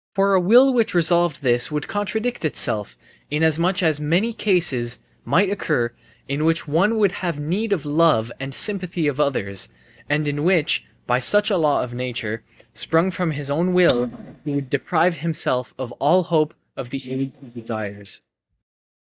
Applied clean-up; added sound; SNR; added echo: neural mask model DeepFilterNet 3.